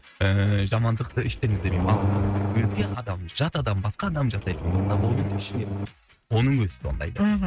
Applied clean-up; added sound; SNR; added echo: neural mask model RNNoise.